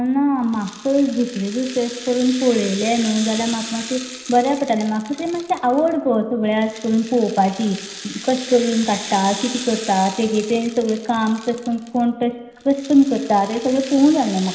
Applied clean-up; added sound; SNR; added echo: none; Rattle (instrument); 15 dB; reverberation time 0.9 s.